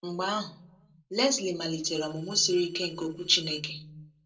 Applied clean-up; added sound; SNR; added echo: neural separator model SepFormer DNS4.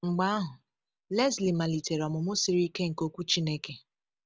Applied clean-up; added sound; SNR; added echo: none; none; none; none.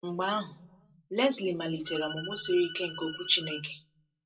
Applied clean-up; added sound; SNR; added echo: classical method WPE with log-MMSE.